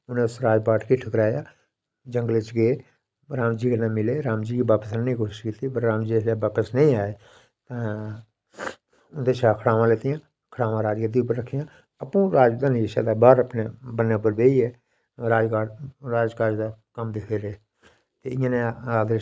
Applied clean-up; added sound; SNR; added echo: none; none; none; none.